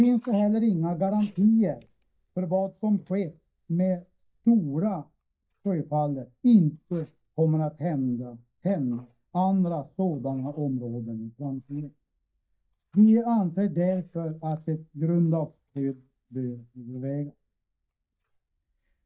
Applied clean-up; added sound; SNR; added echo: neural mask model DeepFilterNet 3.